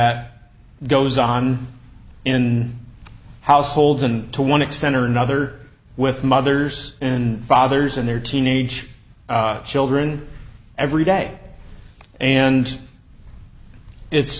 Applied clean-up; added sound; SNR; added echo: none; none; none; none.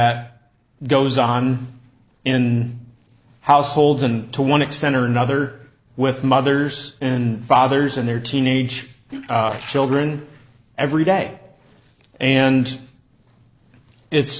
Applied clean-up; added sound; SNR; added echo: neural separator model SepFormer DNS4.